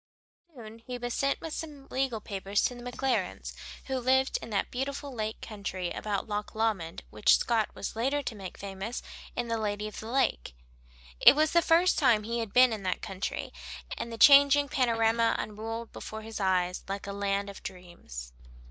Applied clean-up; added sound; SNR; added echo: neural mask model DeepFilterNet 3.